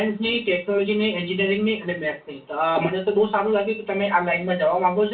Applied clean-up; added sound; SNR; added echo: none; none; none; reverberation time 0.3 s.